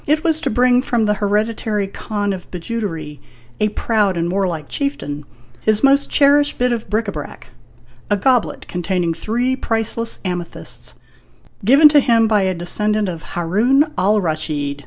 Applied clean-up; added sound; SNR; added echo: none; none; none; none.